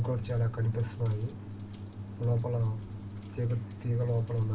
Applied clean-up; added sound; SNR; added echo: none; Rain; 18 dB; reverberation time 0.2 s.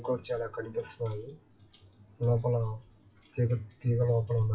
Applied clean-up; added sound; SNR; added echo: classical method WPE with log-MMSE.